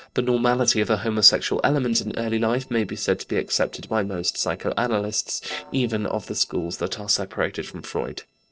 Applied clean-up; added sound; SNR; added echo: neural separator model SepFormer DNS4.